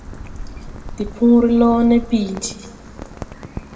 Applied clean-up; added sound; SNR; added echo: none; Rain; 13 dB; reverberation time 1.1 s.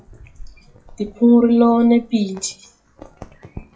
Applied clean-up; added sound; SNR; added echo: classical method WPE with log-MMSE.